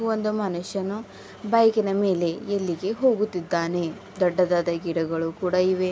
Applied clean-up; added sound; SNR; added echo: none; none; none; none.